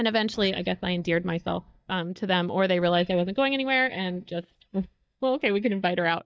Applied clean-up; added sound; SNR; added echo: neural mask model DeepFilterNet 3.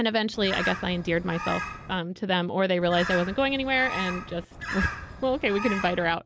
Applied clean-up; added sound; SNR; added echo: none; Bird; 8 dB; none.